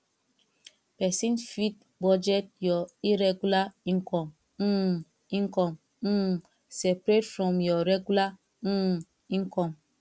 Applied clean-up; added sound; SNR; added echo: none; none; none; none.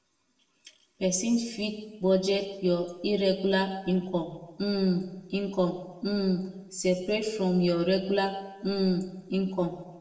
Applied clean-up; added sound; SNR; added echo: none; none; none; reverberation time 0.8 s.